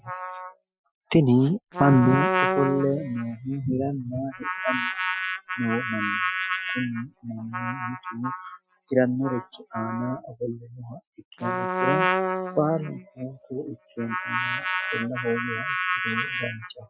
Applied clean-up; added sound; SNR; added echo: classical method Wiener filter.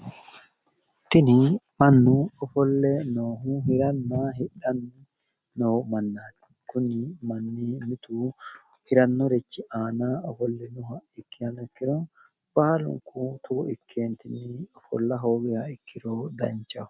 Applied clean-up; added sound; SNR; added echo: none; none; none; none.